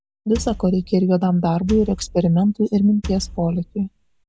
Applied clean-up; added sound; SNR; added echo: none; Wood; 15 dB; none.